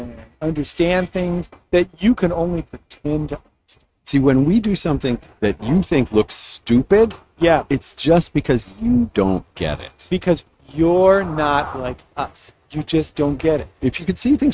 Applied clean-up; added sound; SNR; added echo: neural mask model RNNoise.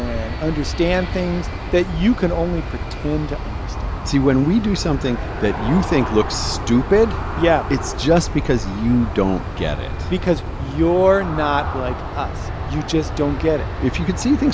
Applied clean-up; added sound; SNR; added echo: none; Aircraft; 5 dB; none.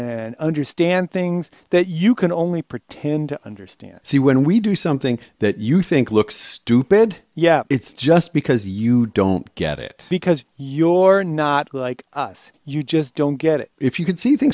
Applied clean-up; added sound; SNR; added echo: none; none; none; none.